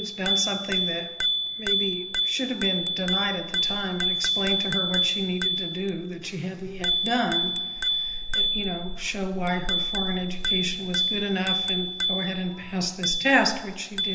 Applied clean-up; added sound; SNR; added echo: none; Bicycle bell; -2 dB; reverberation time 0.8 s.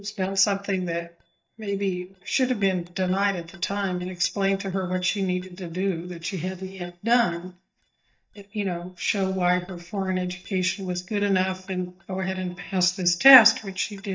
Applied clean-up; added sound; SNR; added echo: neural mask model DeepFilterNet 3.